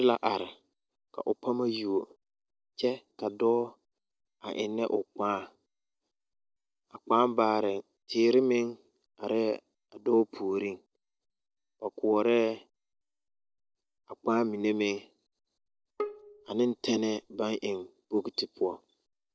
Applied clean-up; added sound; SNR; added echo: neural separator model SepFormer DNS4.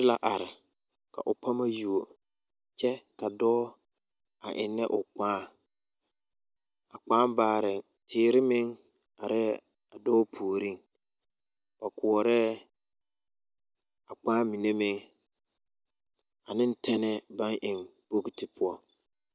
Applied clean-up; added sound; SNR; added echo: none; none; none; none.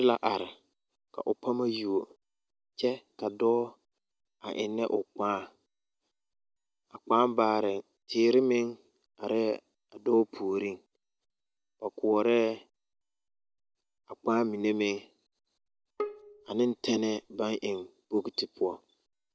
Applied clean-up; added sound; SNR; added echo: none; Bowed string instrument; 12 dB; none.